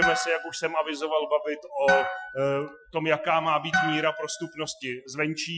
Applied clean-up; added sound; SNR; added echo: classical method Wiener filter.